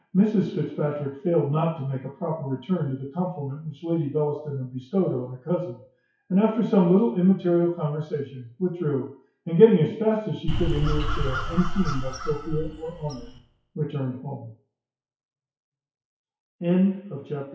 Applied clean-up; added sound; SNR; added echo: classical method WPE with log-MMSE.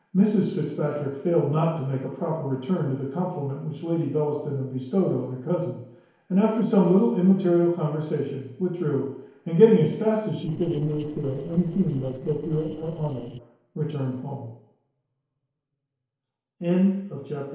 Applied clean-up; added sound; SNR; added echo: neural separator model SepFormer DNS4.